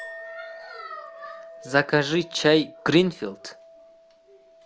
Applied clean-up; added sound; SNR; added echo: none; Chink, clink; 18 dB; none.